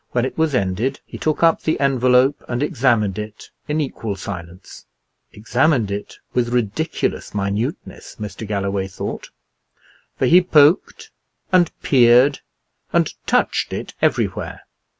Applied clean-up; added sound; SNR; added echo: none; none; none; none.